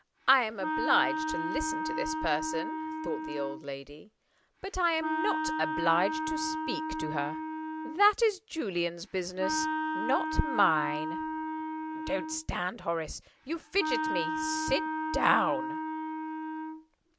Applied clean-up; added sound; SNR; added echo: none; Wind instrument, woodwind instrument; 2 dB; none.